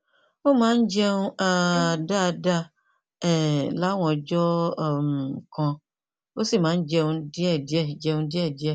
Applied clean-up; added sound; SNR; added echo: none; Bowed string instrument; 13 dB; none.